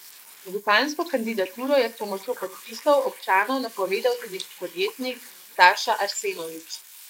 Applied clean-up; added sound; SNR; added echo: neural mask model Resemble Enhance denoiser.